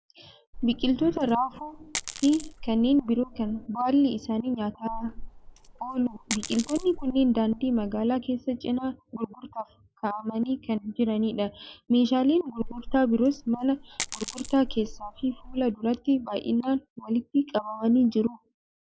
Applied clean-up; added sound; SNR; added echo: none; Coin (dropping); 12 dB; none.